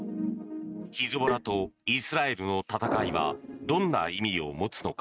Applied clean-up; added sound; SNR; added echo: neural mask model RNNoise.